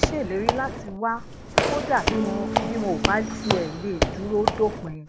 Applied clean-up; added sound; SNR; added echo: none; Electric guitar / Strum + Squeak / Walk, footsteps; -1 dB; none.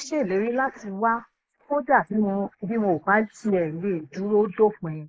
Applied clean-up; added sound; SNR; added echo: neural mask model Resemble Enhance denoiser.